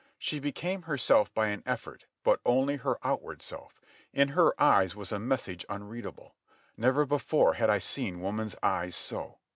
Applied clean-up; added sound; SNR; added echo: none; none; none; none.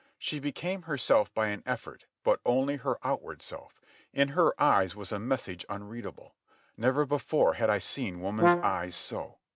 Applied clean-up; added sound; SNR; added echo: neural mask model RNNoise.